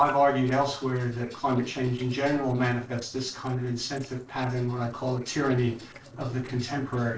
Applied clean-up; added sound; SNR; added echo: neural separator model SepFormer DNS4.